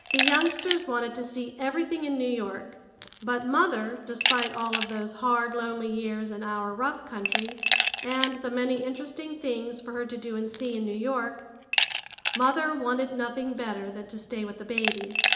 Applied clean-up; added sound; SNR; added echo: none; Glass; 2 dB; reverberation time 0.8 s.